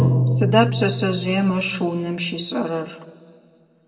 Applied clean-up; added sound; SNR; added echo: none; Drum; 1 dB; reverberation time 1.5 s.